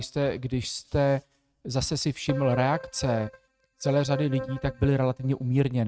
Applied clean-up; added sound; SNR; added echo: neural mask model RNNoise.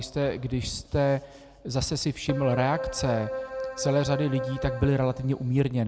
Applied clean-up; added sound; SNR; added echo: none; Keyboard (musical); 7 dB; none.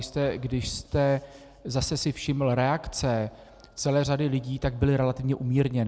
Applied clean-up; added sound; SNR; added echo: none; none; none; none.